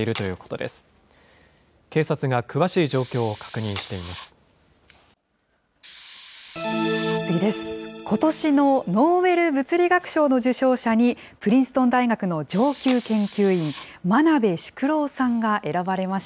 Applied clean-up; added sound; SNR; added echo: none; Tools + Hiss; 19 dB; none.